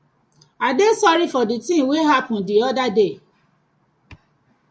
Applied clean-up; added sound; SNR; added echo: none; none; none; none.